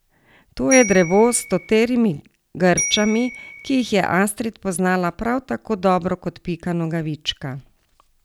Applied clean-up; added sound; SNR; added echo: none; Bell; 9 dB; none.